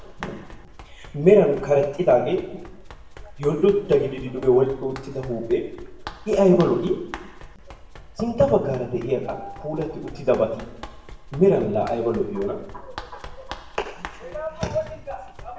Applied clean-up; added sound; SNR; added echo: none; Run; 16 dB; reverberation time 0.8 s.